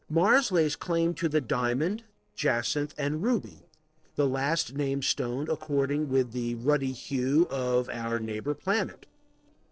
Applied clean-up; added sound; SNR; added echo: neural separator model SepFormer DNS4.